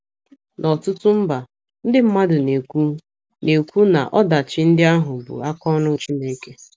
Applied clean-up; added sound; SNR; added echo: none; none; none; none.